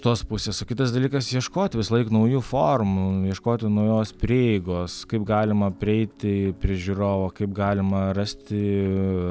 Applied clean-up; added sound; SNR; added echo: none; none; none; none.